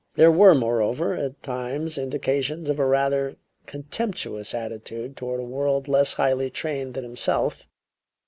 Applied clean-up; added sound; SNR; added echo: none; none; none; none.